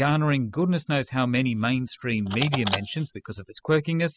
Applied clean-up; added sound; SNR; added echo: classical method spectral subtraction.